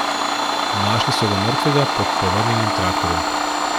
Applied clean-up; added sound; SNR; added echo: none; Domestic sounds, home sounds; -4 dB; none.